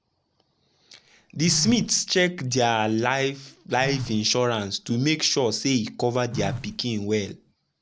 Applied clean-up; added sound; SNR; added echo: none; Telephone; 12 dB; none.